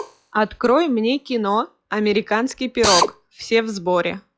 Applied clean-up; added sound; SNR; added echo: classical method log-MMSE.